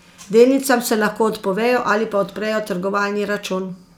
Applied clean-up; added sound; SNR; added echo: none; none; none; none.